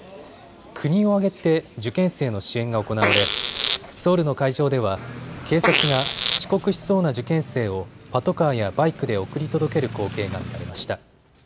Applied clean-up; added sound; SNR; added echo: none; Fart; 2 dB; none.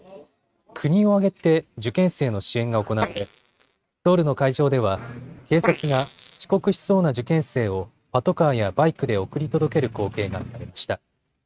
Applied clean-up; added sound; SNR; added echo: neural mask model RNNoise.